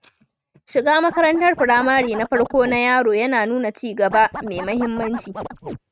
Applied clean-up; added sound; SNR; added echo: neural mask model RNNoise.